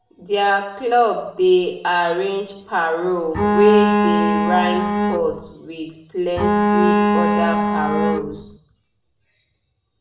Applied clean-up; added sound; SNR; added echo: none; Bowed string instrument; -3 dB; reverberation time 0.6 s.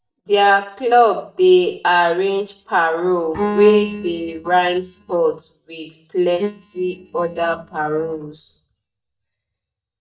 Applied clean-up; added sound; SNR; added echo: neural mask model DeepFilterNet 3.